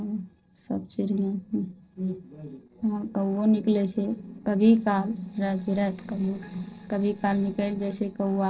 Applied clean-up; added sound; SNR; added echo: neural separator model SepFormer DNS4.